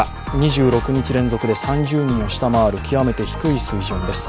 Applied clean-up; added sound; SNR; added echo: none; none; none; none.